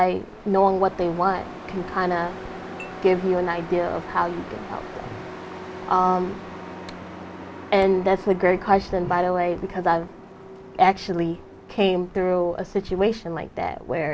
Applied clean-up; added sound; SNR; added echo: none; Truck; 15 dB; none.